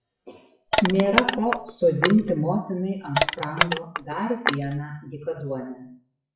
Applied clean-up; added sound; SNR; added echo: classical method WPE with log-MMSE.